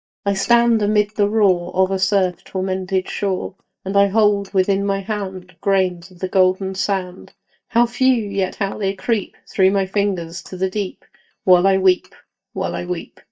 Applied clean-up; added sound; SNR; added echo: neural mask model DeepFilterNet 3.